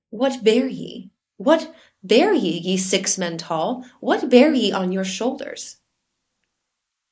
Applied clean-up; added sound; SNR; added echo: neural mask model Resemble Enhance denoiser.